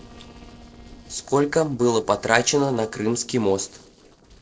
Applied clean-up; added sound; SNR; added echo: neural separator model SepFormer DNS4.